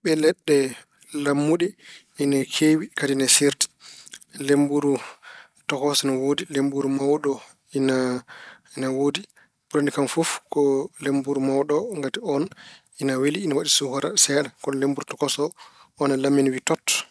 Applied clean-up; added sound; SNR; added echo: none; none; none; none.